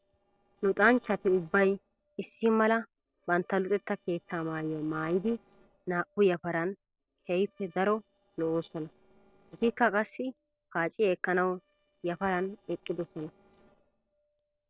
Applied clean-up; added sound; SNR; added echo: neural separator model SepFormer DNS4.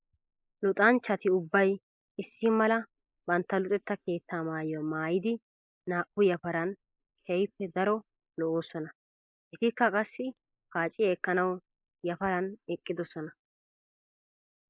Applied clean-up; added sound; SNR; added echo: neural mask model Resemble Enhance denoiser.